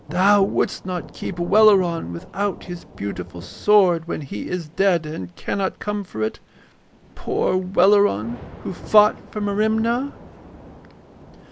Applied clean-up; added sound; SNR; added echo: none; Thunder / Rain; 19 dB; none.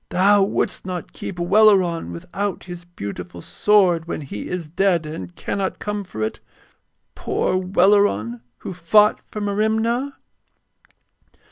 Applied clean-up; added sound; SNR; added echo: none; none; none; none.